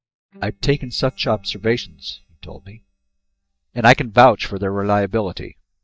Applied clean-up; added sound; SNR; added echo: neural mask model DeepFilterNet 3.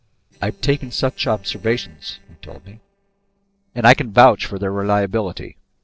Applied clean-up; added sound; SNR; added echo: neural separator model SepFormer DNS4.